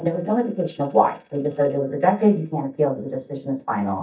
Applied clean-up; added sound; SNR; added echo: neural mask model DeepFilterNet 3.